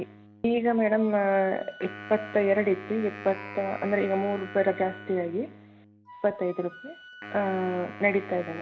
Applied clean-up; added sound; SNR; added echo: none; Wind instrument, woodwind instrument + Wind instrument, woodwind instrument; 15 dB; none.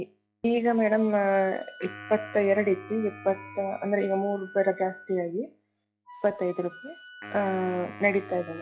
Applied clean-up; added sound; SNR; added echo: classical method log-MMSE.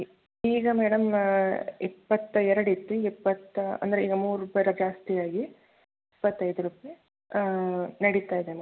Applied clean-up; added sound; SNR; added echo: none; none; none; none.